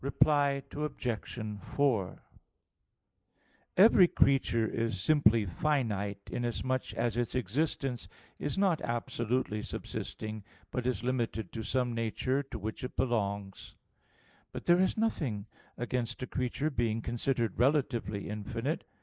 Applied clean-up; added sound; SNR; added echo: neural mask model Resemble Enhance denoiser.